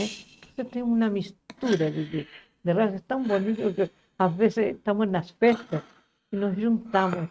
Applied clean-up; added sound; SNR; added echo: neural mask model RNNoise.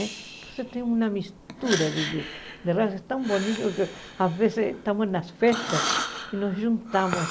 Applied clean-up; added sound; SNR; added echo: none; Breathing; 8 dB; none.